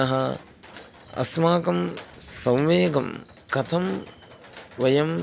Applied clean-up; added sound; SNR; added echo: none; none; none; none.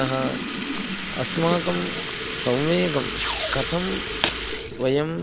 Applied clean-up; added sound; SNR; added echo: none; Sink (filling or washing) / Liquid + Packing tape, duct tape; 3 dB; none.